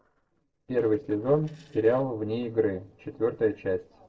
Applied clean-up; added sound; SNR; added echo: neural separator model SepFormer DNS4.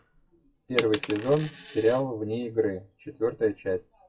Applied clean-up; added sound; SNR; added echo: classical method WPE with log-MMSE.